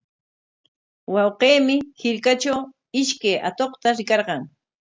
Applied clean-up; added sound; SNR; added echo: none; none; none; none.